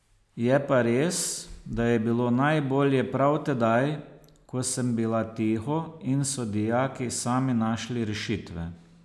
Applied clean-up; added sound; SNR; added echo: none; none; none; none.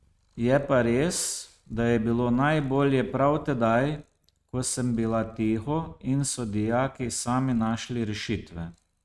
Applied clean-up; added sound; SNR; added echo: neural mask model RNNoise.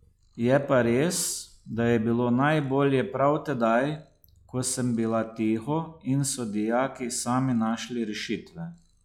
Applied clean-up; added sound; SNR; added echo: classical method log-MMSE.